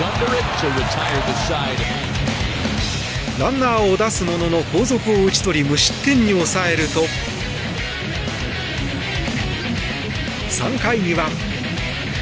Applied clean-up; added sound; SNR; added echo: none; Skateboard; 16 dB; none.